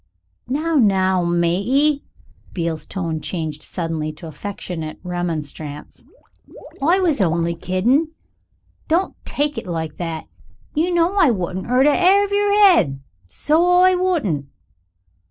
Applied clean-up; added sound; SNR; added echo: neural separator model SepFormer DNS4.